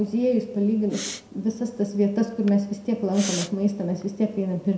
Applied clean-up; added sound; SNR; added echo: none; Respiratory sounds; 16 dB; reverberation time 0.6 s.